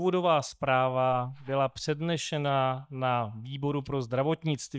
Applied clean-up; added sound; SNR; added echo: neural mask model DeepFilterNet 3.